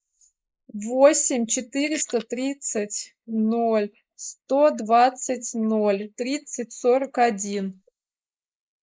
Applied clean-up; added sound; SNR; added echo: neural mask model Resemble Enhance denoiser.